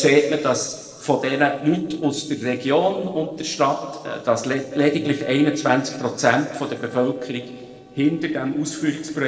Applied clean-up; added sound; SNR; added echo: neural separator model SepFormer DNS4.